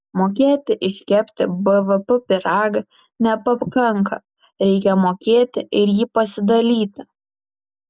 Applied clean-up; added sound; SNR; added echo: none; none; none; none.